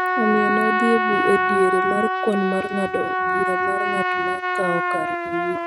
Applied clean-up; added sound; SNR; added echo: neural mask model RNNoise.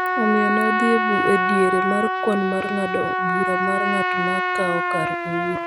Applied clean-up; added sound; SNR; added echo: none; Trumpet; -2 dB; none.